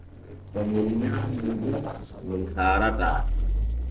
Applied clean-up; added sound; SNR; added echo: neural separator model SepFormer DNS4.